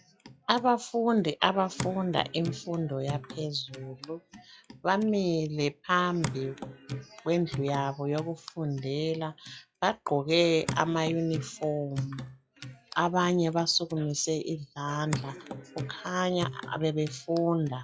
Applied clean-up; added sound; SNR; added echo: classical method log-MMSE.